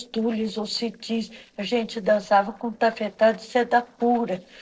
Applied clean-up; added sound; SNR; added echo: neural separator model SepFormer DNS4.